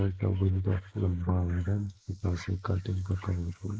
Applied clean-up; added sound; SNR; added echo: neural mask model Resemble Enhance denoiser.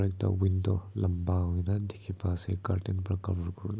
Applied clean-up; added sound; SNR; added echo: none; none; none; none.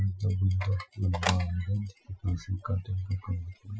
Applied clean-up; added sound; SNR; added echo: classical method Wiener filter.